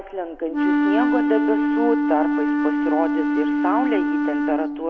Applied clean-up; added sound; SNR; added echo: none; Wind instrument, woodwind instrument; -5 dB; none.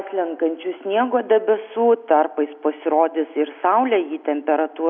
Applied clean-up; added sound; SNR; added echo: none; none; none; none.